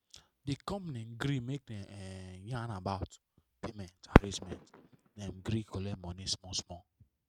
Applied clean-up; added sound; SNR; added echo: neural mask model RNNoise.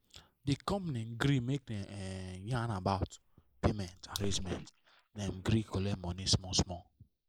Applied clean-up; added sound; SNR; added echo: neural mask model Resemble Enhance denoiser.